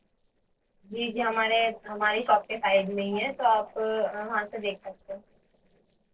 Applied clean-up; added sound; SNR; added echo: neural separator model SepFormer DNS4.